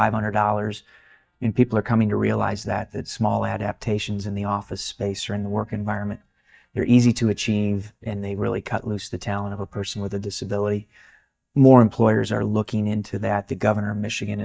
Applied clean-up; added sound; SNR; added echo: neural mask model DeepFilterNet 3.